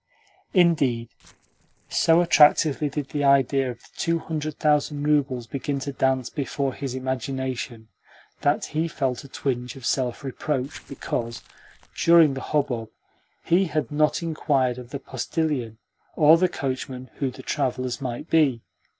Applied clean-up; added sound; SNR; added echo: neural separator model SepFormer DNS4.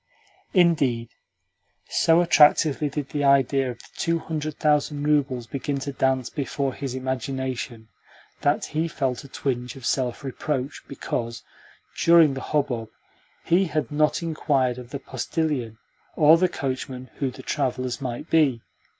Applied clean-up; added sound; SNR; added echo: none; none; none; none.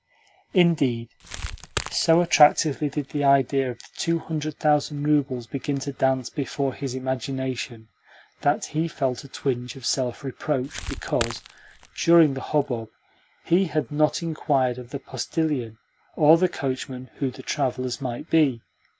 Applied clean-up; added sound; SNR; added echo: none; Crackle; 12 dB; none.